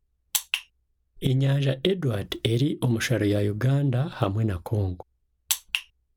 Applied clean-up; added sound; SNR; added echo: none; none; none; none.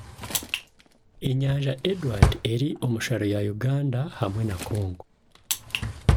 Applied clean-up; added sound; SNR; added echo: none; Drawer open or close; 2 dB; none.